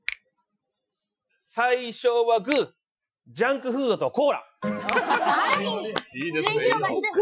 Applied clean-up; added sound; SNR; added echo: classical method Wiener filter.